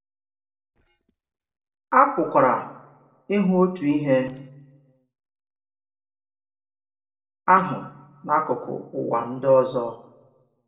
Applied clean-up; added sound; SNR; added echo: neural separator model SepFormer DNS4.